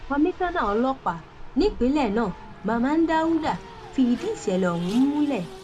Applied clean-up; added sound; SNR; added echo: none; Race car, auto racing; 14 dB; none.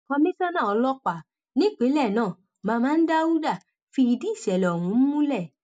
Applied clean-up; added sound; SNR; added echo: none; none; none; none.